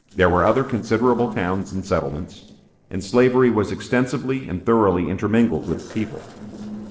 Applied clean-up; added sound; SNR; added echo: neural separator model SepFormer DNS4.